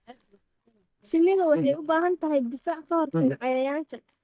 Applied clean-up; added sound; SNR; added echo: neural mask model DeepFilterNet 3.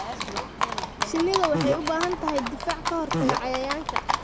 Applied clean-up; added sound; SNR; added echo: none; Livestock, farm animals, working animals + Fart; -1 dB; none.